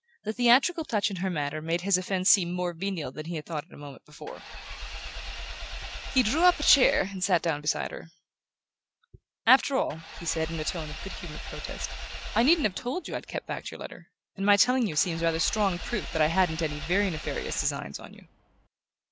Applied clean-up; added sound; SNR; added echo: none; Engine / Vehicle; 9 dB; none.